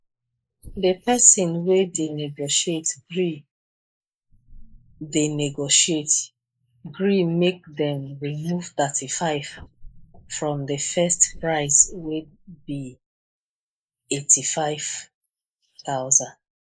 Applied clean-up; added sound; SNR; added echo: neural mask model Resemble Enhance denoiser.